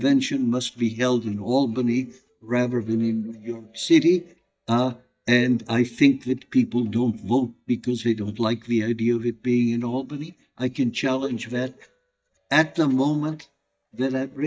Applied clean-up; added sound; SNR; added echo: neural mask model DeepFilterNet 3.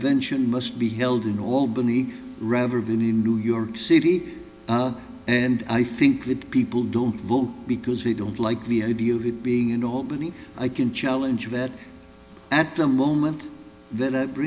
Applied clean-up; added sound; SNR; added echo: none; none; none; none.